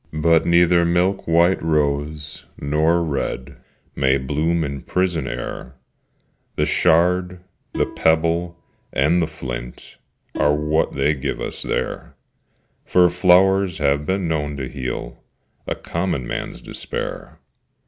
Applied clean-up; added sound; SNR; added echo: none; Plucked string instrument; 15 dB; none.